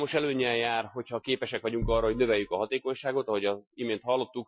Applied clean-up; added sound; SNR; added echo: classical method Wiener filter.